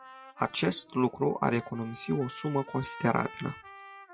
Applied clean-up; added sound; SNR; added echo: classical method WPE with log-MMSE.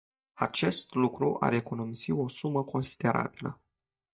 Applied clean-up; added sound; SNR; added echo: neural mask model DeepFilterNet 3.